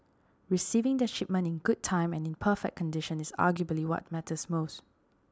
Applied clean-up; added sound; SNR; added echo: none; none; none; none.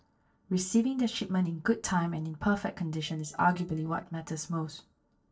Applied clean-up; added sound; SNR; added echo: neural separator model SepFormer DNS4.